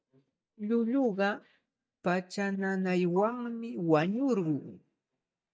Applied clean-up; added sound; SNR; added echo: neural mask model DeepFilterNet 3.